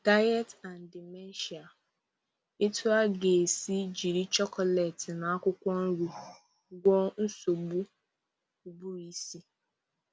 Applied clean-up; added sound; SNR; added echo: none; none; none; none.